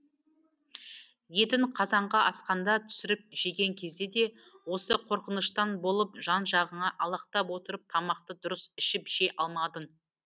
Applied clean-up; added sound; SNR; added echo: none; none; none; none.